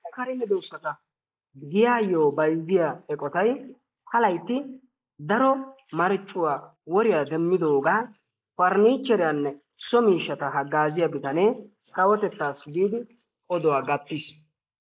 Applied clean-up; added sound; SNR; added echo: neural mask model Resemble Enhance denoiser.